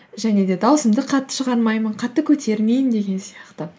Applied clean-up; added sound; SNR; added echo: neural mask model Resemble Enhance denoiser.